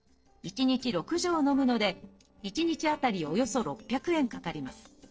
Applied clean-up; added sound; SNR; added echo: neural separator model SepFormer DNS4.